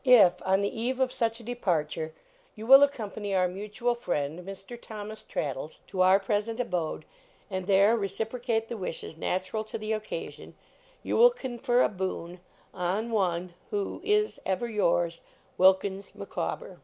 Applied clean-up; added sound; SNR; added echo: none; none; none; none.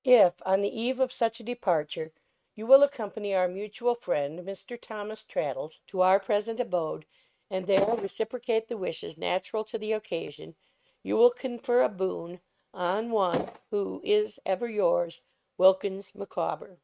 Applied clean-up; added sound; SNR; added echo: neural mask model RNNoise.